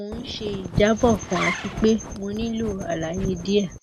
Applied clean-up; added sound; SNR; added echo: none; Wind + Zipper (clothing); 7 dB; none.